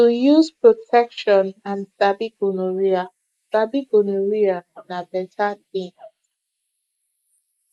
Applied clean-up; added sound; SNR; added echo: neural mask model Resemble Enhance denoiser.